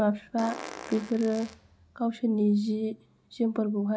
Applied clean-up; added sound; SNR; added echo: none; Fart; 15 dB; none.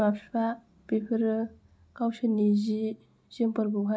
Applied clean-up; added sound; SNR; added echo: none; none; none; none.